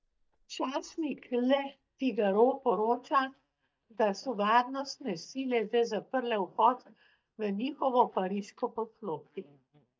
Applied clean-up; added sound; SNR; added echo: neural mask model DeepFilterNet 3.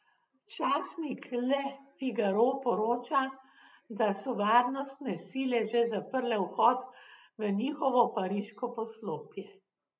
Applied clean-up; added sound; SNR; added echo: none; none; none; none.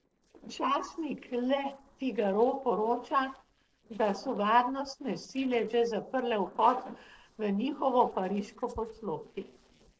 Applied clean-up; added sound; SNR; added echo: neural separator model SepFormer DNS4.